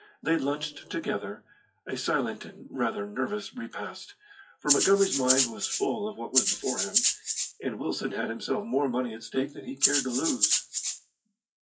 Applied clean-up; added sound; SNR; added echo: classical method WPE with log-MMSE.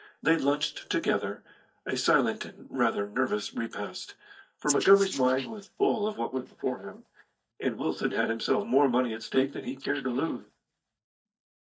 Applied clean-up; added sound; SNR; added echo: neural mask model DeepFilterNet 3.